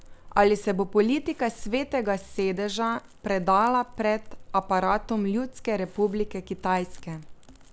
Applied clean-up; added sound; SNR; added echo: none; Crackle; 15 dB; none.